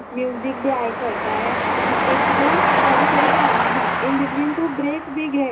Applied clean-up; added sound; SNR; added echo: none; Train; -4 dB; reverberation time 0.2 s.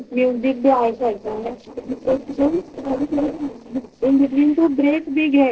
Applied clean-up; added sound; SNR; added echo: neural separator model SepFormer DNS4.